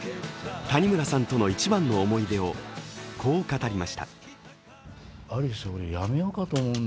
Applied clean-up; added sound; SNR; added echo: none; none; none; none.